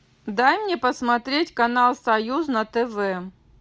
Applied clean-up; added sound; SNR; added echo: none; none; none; none.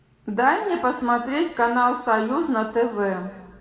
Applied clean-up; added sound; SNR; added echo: none; none; none; reverberation time 1.4 s.